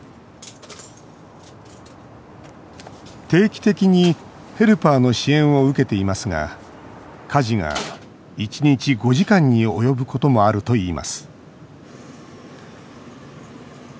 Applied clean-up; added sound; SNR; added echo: none; none; none; none.